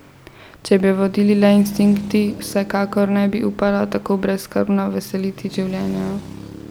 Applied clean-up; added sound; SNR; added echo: none; Traffic noise, roadway noise; 18 dB; none.